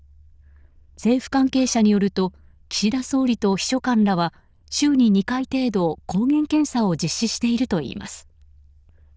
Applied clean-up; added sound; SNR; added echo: neural diffusion model UNIVERSE++.